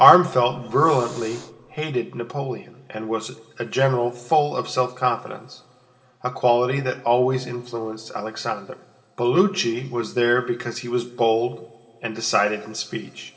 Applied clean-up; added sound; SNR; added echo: none; Hiss; 19 dB; reverberation time 2.9 s.